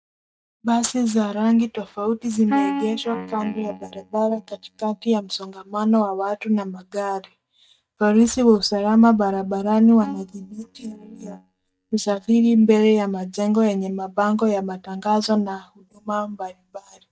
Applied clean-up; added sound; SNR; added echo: neural mask model DeepFilterNet 3.